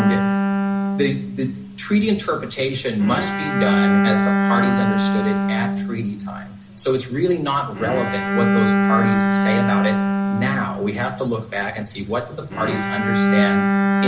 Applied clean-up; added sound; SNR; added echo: none; Bowed string instrument; -3 dB; reverberation time 1.7 s.